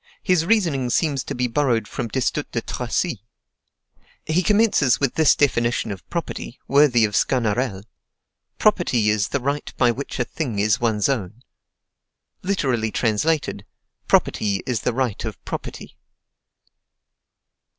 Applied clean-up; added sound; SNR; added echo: none; none; none; none.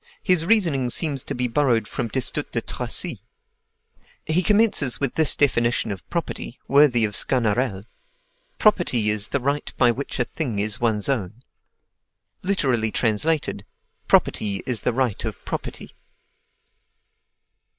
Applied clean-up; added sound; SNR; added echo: neural mask model Resemble Enhance denoiser.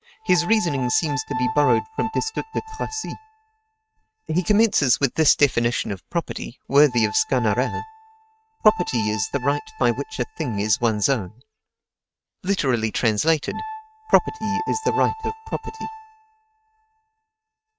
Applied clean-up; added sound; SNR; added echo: neural mask model RNNoise.